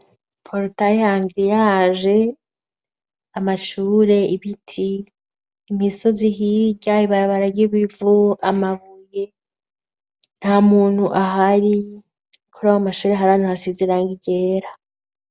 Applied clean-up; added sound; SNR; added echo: none; none; none; none.